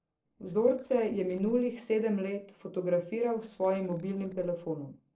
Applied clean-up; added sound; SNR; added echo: neural separator model SepFormer DNS4.